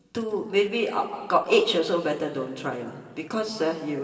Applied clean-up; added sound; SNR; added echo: none; none; none; reverberation time 2.3 s.